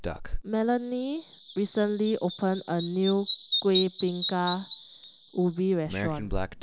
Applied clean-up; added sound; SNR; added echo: none; Bird vocalization, bird call, bird song; 4 dB; none.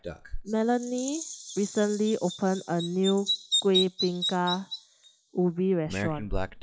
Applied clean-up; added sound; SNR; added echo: classical method log-MMSE.